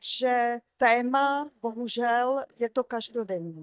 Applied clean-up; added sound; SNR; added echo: neural mask model DeepFilterNet 3.